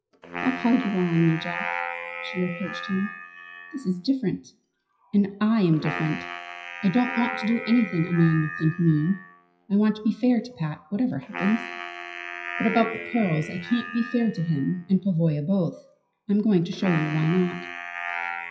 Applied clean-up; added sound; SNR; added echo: classical method WPE with log-MMSE.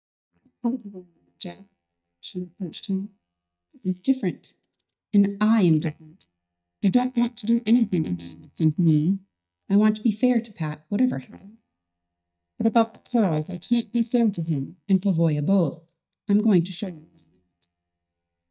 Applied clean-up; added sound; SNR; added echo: neural mask model DeepFilterNet 3.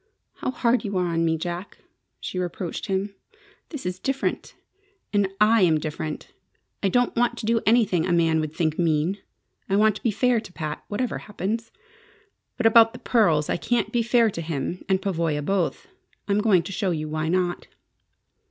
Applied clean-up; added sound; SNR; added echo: none; none; none; none.